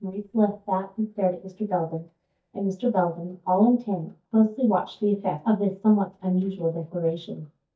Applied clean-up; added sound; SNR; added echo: neural mask model DeepFilterNet 3.